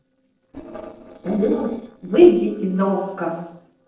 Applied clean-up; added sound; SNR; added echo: neural separator model SepFormer DNS4.